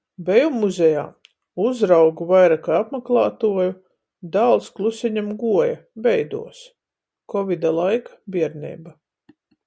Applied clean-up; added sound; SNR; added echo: none; none; none; none.